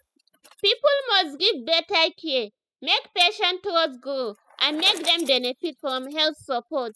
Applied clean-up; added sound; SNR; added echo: classical method spectral subtraction.